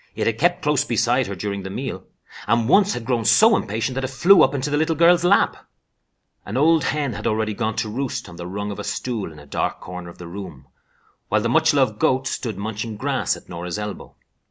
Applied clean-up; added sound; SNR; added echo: none; none; none; none.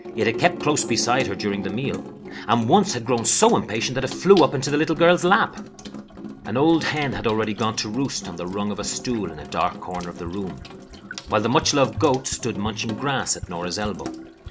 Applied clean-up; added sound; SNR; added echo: none; Sink (filling or washing) / Water tap, faucet; 12 dB; none.